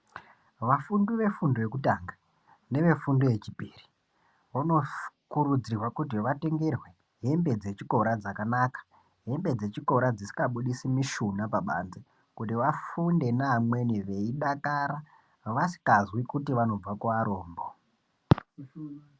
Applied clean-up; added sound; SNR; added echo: none; none; none; none.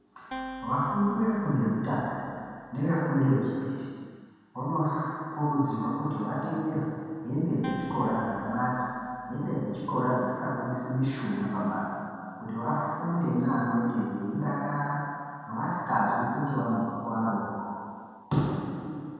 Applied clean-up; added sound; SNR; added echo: none; Acoustic guitar; 16 dB; reverberation time 2.1 s.